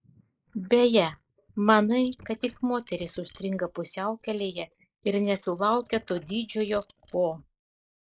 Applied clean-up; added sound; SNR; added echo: neural mask model Resemble Enhance denoiser.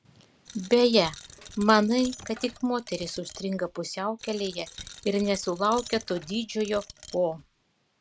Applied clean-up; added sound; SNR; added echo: none; Coin (dropping); 18 dB; none.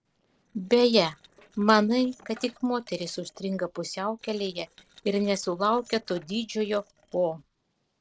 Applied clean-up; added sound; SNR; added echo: neural separator model SepFormer DNS4.